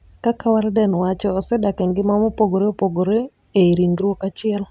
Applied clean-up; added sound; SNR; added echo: none; none; none; none.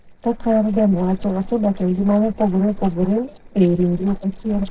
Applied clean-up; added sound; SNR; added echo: neural separator model SepFormer DNS4.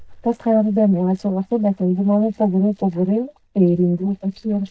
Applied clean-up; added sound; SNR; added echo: neural mask model DeepFilterNet 3.